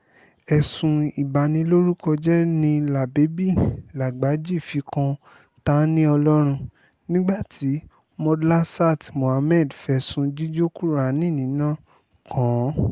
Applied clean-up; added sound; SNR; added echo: none; none; none; none.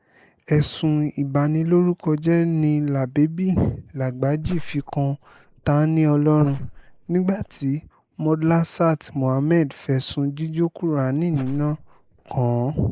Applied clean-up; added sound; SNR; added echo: neural mask model Resemble Enhance denoiser.